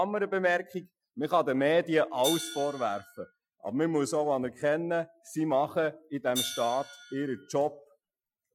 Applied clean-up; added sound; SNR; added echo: classical method Wiener filter.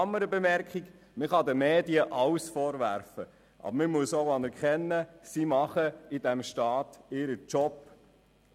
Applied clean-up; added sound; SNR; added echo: none; none; none; none.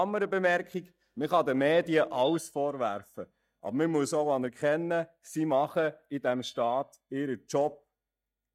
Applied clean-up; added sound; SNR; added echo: neural mask model DeepFilterNet 3.